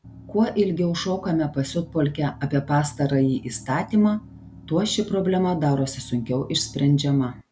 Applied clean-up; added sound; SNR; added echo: none; Engine; 19 dB; none.